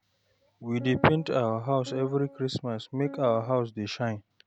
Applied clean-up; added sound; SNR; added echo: none; Piano; 15 dB; none.